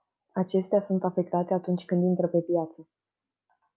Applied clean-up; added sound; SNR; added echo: none; none; none; none.